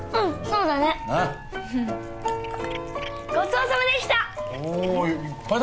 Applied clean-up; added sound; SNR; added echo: none; Cat; 15 dB; none.